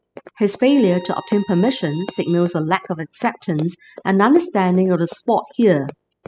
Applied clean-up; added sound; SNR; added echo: classical method spectral subtraction.